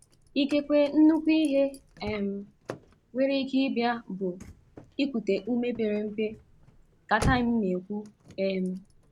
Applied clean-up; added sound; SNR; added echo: none; Slam / Car; 14 dB; none.